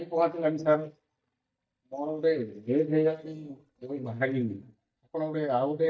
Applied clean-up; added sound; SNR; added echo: neural mask model DeepFilterNet 3.